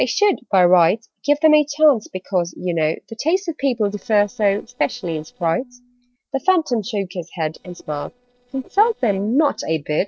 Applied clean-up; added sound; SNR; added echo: neural separator model SepFormer DNS4.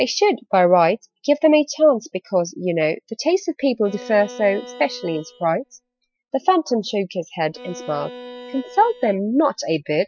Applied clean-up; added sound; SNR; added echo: classical method spectral subtraction.